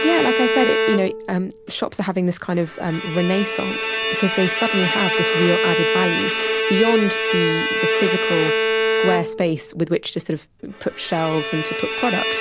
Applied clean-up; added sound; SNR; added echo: none; Bowed string instrument; 0 dB; none.